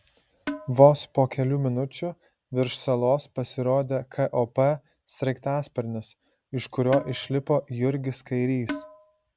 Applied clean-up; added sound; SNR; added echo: none; Percussion; 11 dB; none.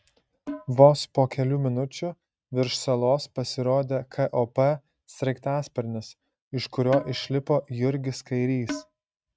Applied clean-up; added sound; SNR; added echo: neural mask model RNNoise.